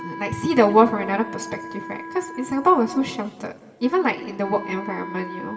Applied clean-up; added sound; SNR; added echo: none; Wind instrument, woodwind instrument; 13 dB; reverberation time 2.0 s.